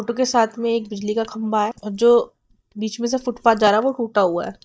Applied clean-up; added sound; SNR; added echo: neural mask model DeepFilterNet 3.